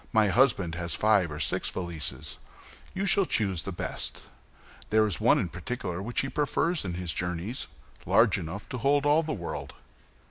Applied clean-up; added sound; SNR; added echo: none; none; none; none.